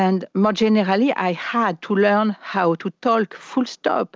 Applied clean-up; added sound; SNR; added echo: none; none; none; none.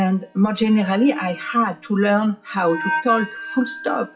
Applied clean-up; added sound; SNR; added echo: classical method WPE with log-MMSE.